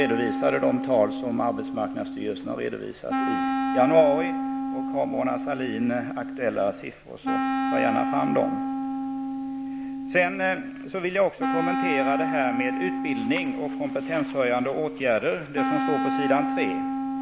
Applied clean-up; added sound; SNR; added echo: none; Wind instrument, woodwind instrument; 2 dB; none.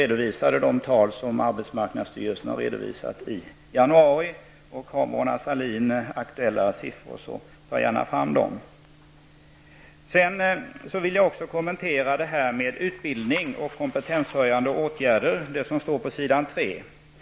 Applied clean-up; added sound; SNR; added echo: none; none; none; none.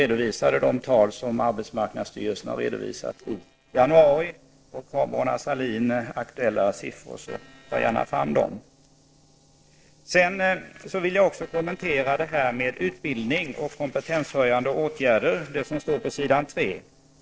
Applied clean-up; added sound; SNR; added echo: neural separator model SepFormer DNS4.